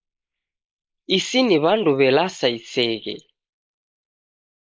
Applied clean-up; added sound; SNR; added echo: neural mask model Resemble Enhance denoiser.